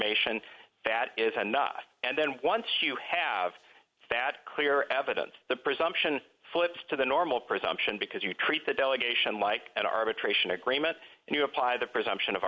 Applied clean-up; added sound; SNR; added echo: none; none; none; none.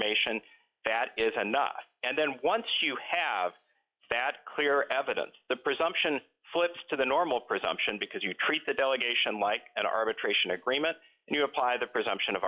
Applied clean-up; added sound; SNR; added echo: classical method log-MMSE.